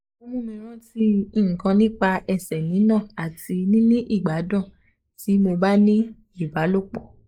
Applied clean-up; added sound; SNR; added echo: neural mask model Resemble Enhance denoiser.